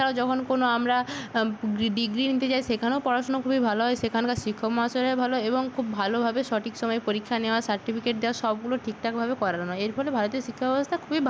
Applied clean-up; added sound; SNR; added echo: none; none; none; none.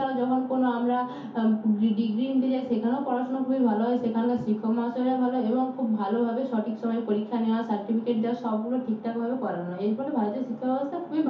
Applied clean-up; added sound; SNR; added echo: none; none; none; reverberation time 0.5 s.